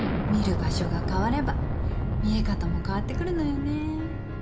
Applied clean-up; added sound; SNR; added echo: none; Explosion; -2 dB; none.